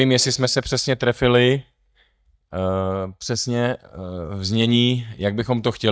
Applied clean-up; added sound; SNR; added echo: neural mask model DeepFilterNet 3.